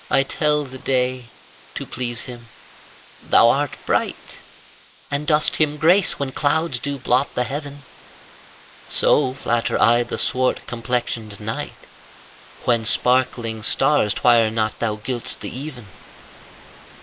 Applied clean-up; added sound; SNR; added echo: neural mask model Resemble Enhance denoiser.